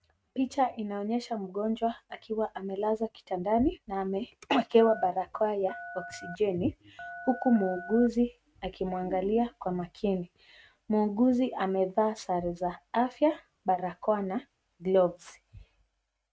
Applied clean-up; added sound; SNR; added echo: neural mask model RNNoise.